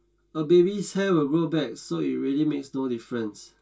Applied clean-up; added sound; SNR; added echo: none; none; none; reverberation time 0.2 s.